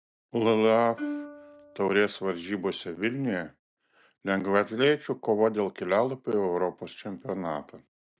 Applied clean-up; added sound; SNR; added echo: none; Plucked string instrument; 12 dB; none.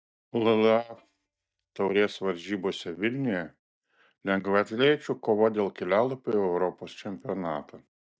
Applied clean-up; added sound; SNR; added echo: neural mask model DeepFilterNet 3.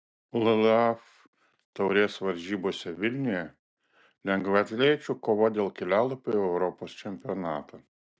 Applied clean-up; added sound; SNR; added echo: none; none; none; none.